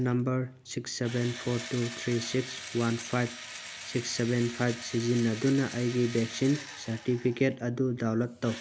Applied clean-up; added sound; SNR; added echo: none; Engine / Drill; 14 dB; none.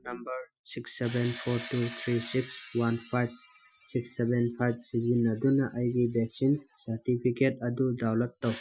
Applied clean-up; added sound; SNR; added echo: classical method Wiener filter.